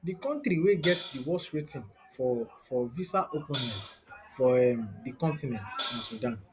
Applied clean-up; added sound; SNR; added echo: none; Hi-hat; 5 dB; none.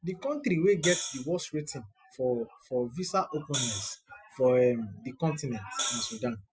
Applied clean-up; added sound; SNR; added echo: classical method spectral subtraction.